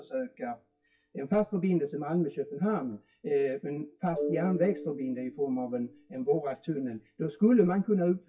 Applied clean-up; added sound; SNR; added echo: classical method WPE with log-MMSE.